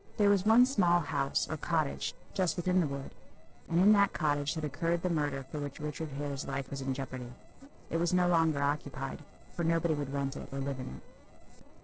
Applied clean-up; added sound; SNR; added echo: neural separator model SepFormer DNS4.